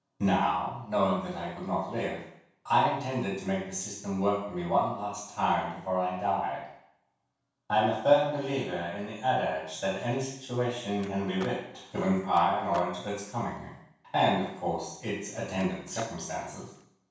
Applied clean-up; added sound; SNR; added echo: none; Skateboard; 19 dB; reverberation time 0.7 s.